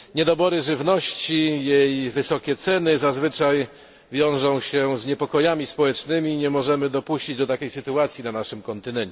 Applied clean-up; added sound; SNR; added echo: none; none; none; none.